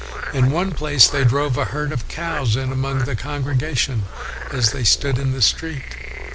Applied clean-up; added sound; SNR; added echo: none; Frog; 13 dB; none.